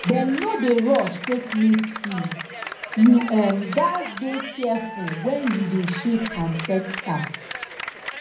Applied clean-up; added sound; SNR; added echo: none; Clapping; 11 dB; reverberation time 0.5 s.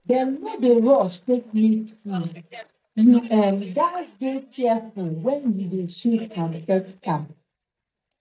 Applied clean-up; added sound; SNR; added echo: neural mask model DeepFilterNet 3.